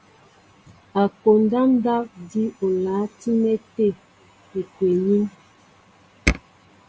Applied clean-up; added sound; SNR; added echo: none; none; none; none.